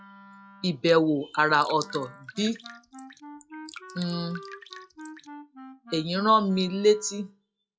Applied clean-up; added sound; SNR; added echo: classical method log-MMSE.